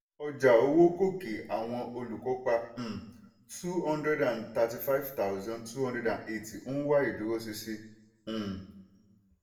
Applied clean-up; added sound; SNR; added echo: none; none; none; reverberation time 0.7 s.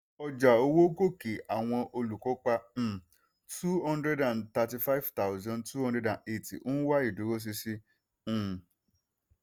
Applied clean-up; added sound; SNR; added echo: none; none; none; none.